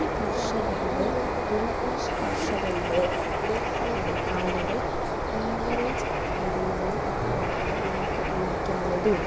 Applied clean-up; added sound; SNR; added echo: none; Bird; -5 dB; none.